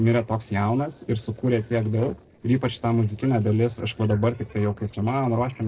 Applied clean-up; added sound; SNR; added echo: neural separator model SepFormer DNS4.